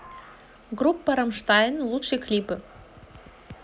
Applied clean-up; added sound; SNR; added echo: none; none; none; none.